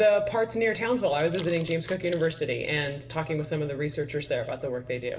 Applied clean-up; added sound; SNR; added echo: none; Crumpling, crinkling; 14 dB; reverberation time 0.6 s.